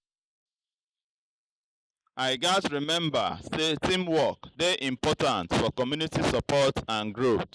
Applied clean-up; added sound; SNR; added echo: neural mask model Resemble Enhance denoiser.